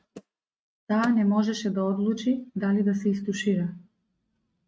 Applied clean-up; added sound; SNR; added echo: neural mask model RNNoise.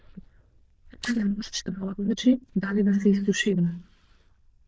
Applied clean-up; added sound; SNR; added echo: neural diffusion model UNIVERSE++.